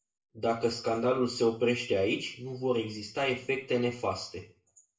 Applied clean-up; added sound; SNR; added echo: none; none; none; reverberation time 0.4 s.